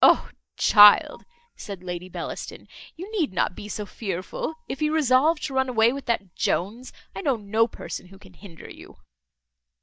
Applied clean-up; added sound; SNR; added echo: neural mask model DeepFilterNet 3.